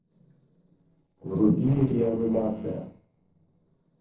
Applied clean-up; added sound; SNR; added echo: neural separator model SepFormer DNS4.